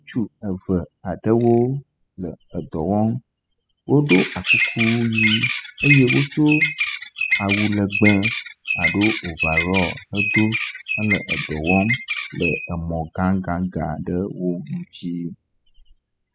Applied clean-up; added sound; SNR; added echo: classical method spectral subtraction.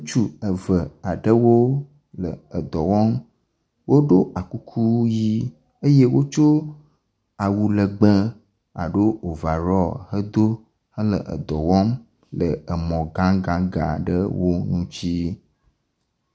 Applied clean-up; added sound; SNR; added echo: none; none; none; none.